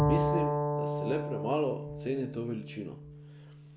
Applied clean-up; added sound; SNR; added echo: none; Bowed string instrument; -3 dB; none.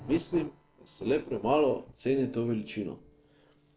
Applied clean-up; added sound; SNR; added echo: neural separator model SepFormer DNS4.